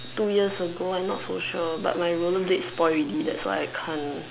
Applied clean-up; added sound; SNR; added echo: none; none; none; none.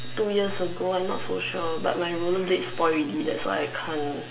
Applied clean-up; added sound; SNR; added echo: none; none; none; reverberation time 0.7 s.